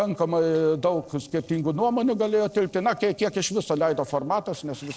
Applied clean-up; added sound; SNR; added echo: neural separator model SepFormer DNS4.